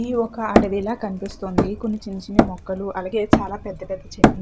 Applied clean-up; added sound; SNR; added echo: none; Hammer; -4 dB; none.